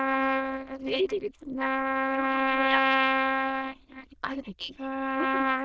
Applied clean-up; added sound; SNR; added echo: neural diffusion model UNIVERSE++.